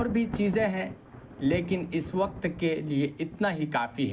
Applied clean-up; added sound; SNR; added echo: none; Thunder; 13 dB; none.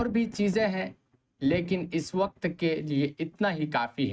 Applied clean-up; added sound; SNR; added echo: neural mask model RNNoise.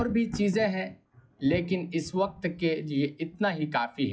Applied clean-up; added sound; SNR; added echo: classical method log-MMSE.